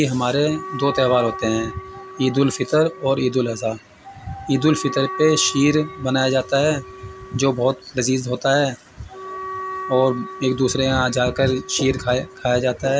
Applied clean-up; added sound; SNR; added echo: none; Wind instrument, woodwind instrument; 14 dB; none.